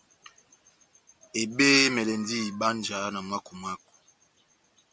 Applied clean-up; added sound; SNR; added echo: none; none; none; none.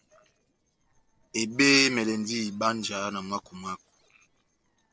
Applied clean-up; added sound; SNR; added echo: neural separator model SepFormer DNS4.